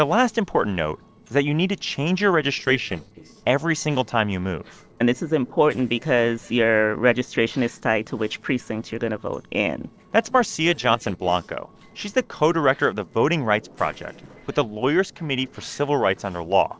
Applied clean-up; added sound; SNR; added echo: neural separator model SepFormer DNS4.